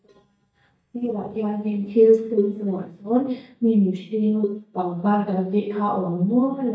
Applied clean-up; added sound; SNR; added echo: neural mask model DeepFilterNet 3.